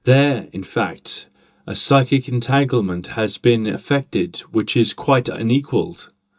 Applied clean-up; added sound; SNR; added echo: neural mask model DeepFilterNet 3.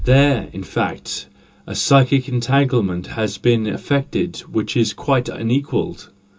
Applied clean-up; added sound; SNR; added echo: none; Bass drum; 18 dB; reverberation time 0.2 s.